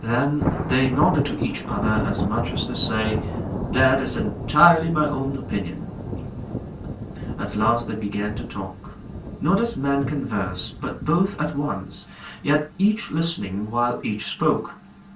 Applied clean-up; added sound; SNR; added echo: none; Thunder; 6 dB; reverberation time 0.2 s.